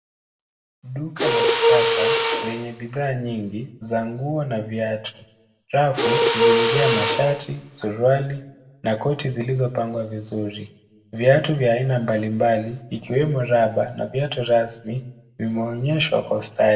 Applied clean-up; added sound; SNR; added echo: none; Mechanisms; -1 dB; reverberation time 0.5 s.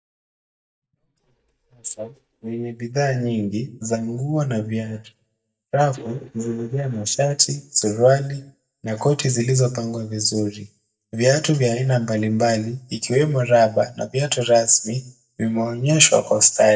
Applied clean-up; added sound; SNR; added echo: neural mask model DeepFilterNet 3.